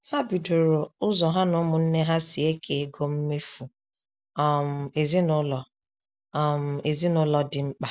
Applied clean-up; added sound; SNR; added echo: none; none; none; none.